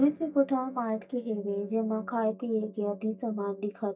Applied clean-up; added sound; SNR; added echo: neural mask model DeepFilterNet 3.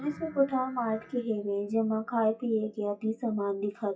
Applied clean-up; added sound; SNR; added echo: classical method WPE with log-MMSE.